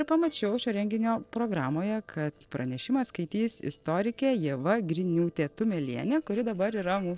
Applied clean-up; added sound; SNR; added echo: neural separator model SepFormer DNS4.